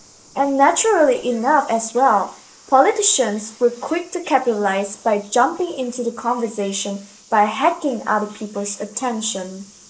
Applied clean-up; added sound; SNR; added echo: neural mask model Resemble Enhance denoiser.